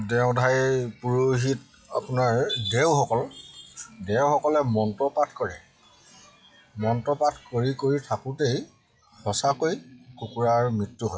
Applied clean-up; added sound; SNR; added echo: classical method log-MMSE.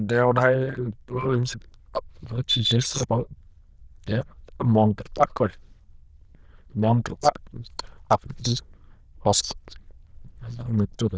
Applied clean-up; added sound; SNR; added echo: neural diffusion model UNIVERSE++.